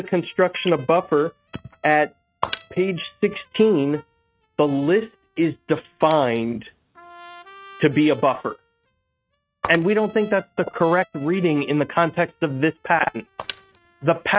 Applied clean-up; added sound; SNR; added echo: neural mask model RNNoise.